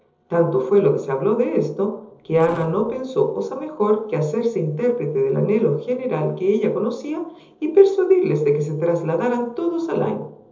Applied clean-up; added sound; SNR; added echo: neural separator model SepFormer DNS4.